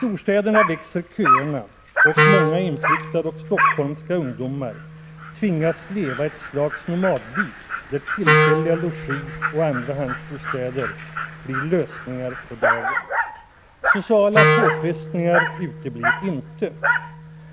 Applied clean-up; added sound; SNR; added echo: none; Wind instrument, woodwind instrument + Dog; -1 dB; none.